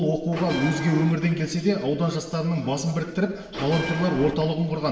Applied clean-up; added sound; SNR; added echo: none; Bell; 8 dB; reverberation time 0.8 s.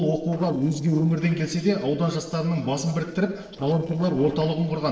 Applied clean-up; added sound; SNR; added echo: neural separator model SepFormer DNS4.